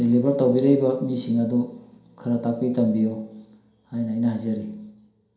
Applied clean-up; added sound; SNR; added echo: none; none; none; reverberation time 0.5 s.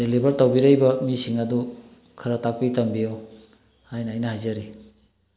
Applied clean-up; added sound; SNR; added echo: none; none; none; none.